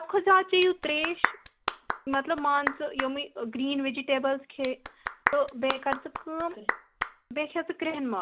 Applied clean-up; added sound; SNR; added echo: none; Clapping; 6 dB; none.